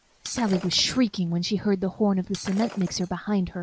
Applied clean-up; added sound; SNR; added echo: none; Shatter; 17 dB; none.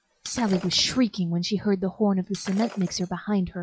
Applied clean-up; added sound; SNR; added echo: classical method log-MMSE.